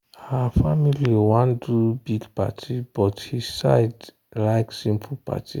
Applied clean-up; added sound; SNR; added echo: none; none; none; none.